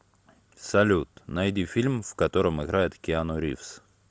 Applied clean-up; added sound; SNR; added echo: none; none; none; none.